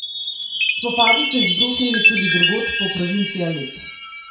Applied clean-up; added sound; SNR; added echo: none; Chime; -3 dB; reverberation time 0.6 s.